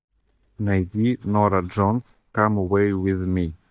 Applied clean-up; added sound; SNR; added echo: neural mask model DeepFilterNet 3.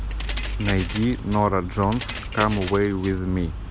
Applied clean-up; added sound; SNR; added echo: none; Keys jangling; 5 dB; none.